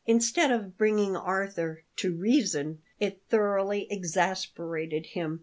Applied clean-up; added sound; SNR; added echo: none; none; none; none.